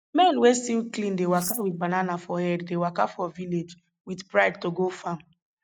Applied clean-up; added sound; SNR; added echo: neural mask model DeepFilterNet 3.